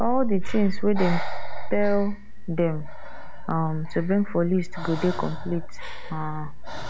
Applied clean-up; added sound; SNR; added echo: none; Breathing; -1 dB; none.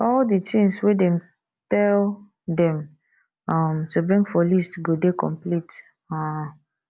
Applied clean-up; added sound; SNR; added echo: none; none; none; none.